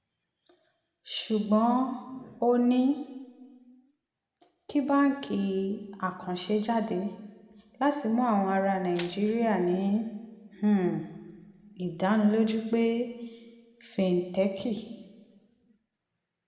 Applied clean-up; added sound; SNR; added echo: none; Crushing; 14 dB; reverberation time 1.3 s.